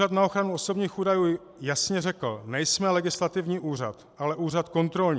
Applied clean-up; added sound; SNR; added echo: none; none; none; none.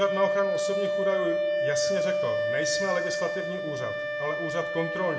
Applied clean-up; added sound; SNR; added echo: none; Wind instrument, woodwind instrument; -3 dB; reverberation time 1.1 s.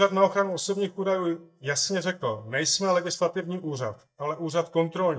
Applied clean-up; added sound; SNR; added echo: neural mask model DeepFilterNet 3.